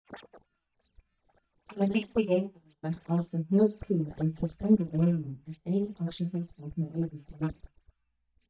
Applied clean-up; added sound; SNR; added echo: neural mask model DeepFilterNet 3.